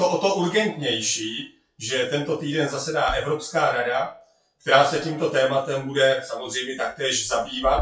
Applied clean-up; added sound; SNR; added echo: classical method WPE with log-MMSE.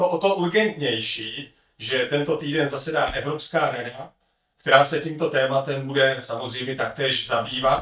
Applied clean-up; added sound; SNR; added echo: neural mask model DeepFilterNet 3.